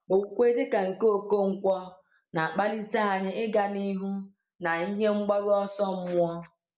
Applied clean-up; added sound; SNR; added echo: none; none; none; none.